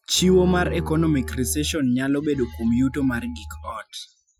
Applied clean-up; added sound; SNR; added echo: classical method Wiener filter.